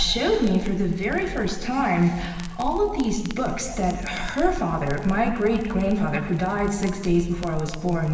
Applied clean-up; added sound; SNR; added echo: none; Crackle; 8 dB; reverberation time 1.3 s.